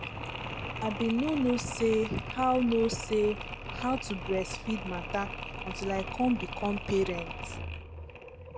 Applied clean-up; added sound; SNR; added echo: none; Mechanisms; 7 dB; none.